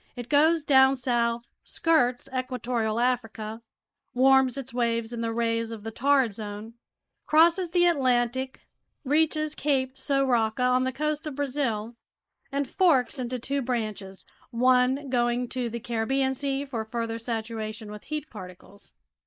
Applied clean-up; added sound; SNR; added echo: neural mask model Resemble Enhance denoiser.